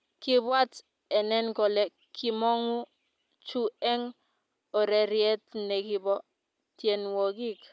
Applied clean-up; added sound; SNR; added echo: none; none; none; none.